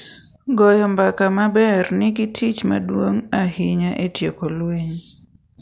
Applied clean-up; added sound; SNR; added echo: none; none; none; none.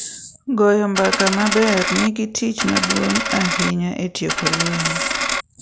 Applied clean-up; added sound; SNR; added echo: none; Coin (dropping); 1 dB; none.